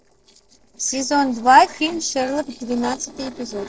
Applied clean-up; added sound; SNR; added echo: neural separator model SepFormer DNS4.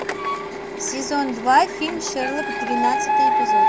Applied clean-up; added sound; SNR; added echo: none; Printer; -2 dB; none.